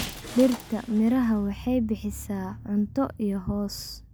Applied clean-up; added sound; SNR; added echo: none; Shatter; 17 dB; none.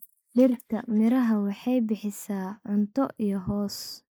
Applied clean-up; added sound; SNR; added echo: neural mask model Resemble Enhance denoiser.